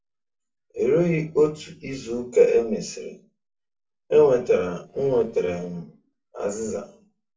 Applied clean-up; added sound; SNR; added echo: neural separator model SepFormer DNS4.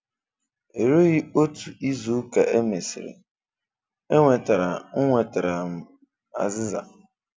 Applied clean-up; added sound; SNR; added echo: none; none; none; none.